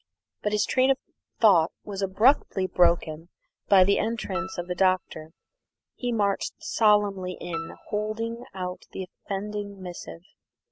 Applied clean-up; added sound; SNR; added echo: none; Piano; 15 dB; none.